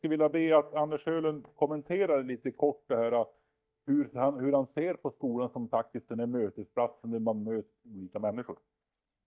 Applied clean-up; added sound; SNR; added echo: neural mask model DeepFilterNet 3.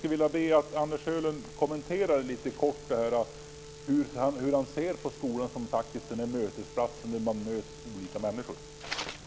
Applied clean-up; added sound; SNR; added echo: none; Wind instrument, woodwind instrument; 19 dB; none.